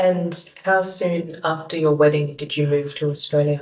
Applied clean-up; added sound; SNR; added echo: neural mask model DeepFilterNet 3.